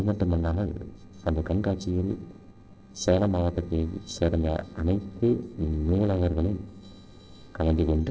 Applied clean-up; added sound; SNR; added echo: neural separator model SepFormer DNS4.